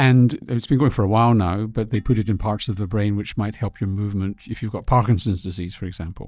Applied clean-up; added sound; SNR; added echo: neural mask model DeepFilterNet 3.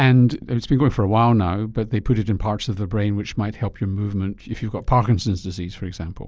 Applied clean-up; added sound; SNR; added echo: none; none; none; none.